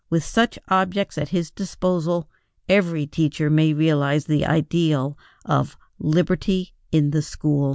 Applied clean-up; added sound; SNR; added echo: none; none; none; none.